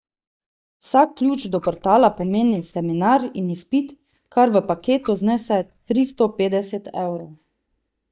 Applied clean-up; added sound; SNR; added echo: neural mask model DeepFilterNet 3.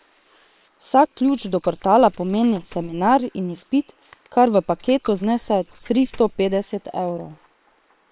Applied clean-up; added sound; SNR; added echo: neural separator model SepFormer WHAM!.